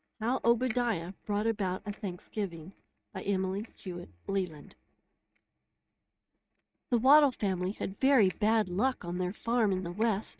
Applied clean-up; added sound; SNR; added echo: neural mask model RNNoise.